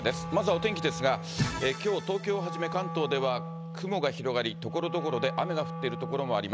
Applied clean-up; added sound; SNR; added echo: none; Wind instrument, woodwind instrument; 7 dB; none.